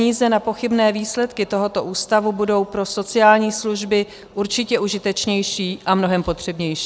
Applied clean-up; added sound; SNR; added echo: none; none; none; none.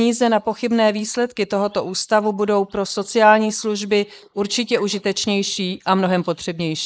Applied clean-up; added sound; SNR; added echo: neural mask model Resemble Enhance denoiser.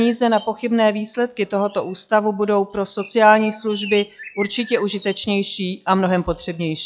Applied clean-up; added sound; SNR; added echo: classical method log-MMSE.